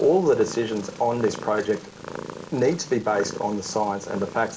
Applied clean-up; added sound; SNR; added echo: none; Purr; 14 dB; reverberation time 0.2 s.